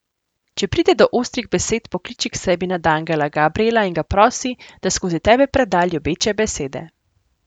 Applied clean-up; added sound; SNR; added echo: none; none; none; none.